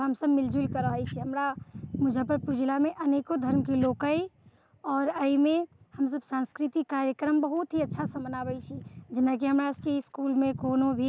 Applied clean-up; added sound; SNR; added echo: none; none; none; none.